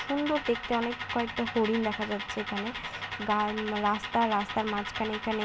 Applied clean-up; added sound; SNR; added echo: none; none; none; none.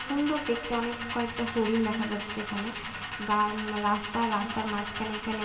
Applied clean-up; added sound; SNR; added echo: none; none; none; reverberation time 1.9 s.